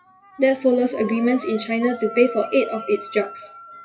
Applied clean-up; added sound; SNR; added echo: classical method WPE with log-MMSE.